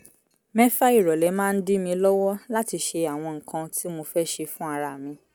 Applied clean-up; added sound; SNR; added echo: none; none; none; none.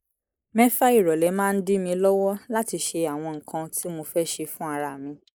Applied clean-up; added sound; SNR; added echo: neural mask model Resemble Enhance denoiser.